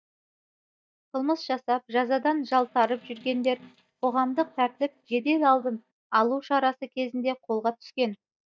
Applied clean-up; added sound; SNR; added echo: neural mask model DeepFilterNet 3.